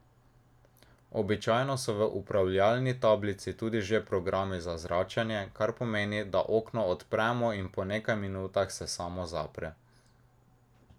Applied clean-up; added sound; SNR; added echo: none; none; none; none.